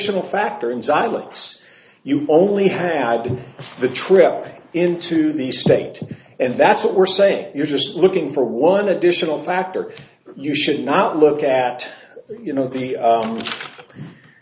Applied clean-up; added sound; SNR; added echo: none; none; none; none.